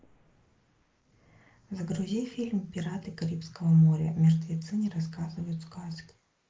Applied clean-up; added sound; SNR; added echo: neural mask model Resemble Enhance denoiser.